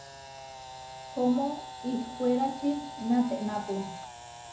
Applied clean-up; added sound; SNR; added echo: none; Camera; 11 dB; reverberation time 0.4 s.